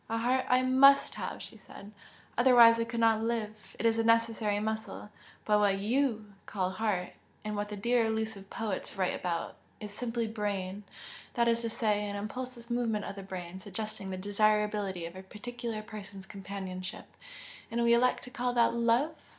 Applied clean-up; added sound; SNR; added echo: none; none; none; none.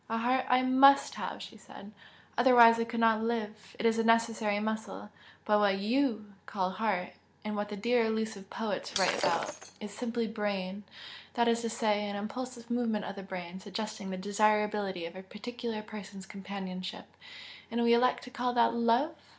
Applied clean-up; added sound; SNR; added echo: none; Shatter; 7 dB; none.